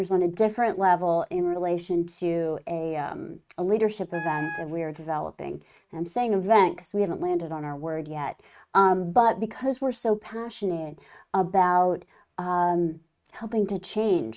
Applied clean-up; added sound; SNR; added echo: neural mask model RNNoise.